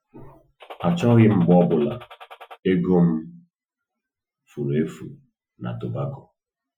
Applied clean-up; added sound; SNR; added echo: classical method Wiener filter.